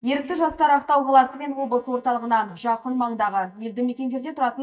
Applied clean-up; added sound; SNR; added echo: neural mask model DeepFilterNet 3.